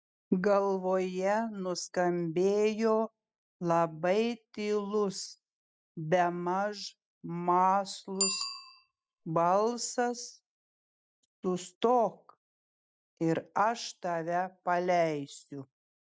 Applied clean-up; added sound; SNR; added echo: classical method spectral subtraction.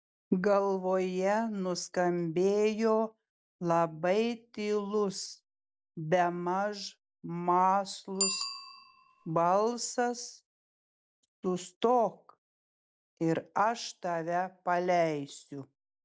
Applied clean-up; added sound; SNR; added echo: none; Bicycle bell; 16 dB; none.